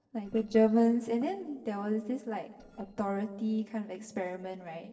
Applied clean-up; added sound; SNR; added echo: neural separator model SepFormer DNS4.